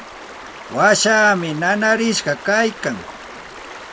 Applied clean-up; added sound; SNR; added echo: none; Stream; 16 dB; none.